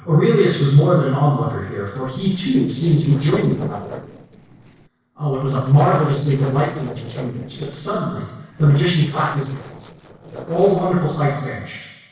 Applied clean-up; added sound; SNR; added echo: neural separator model SepFormer DNS4.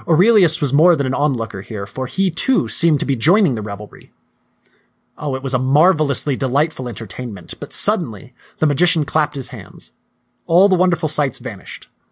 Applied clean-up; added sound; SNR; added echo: none; none; none; none.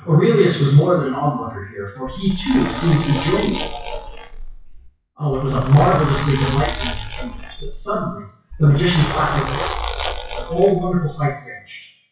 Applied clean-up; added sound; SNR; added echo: classical method WPE with log-MMSE.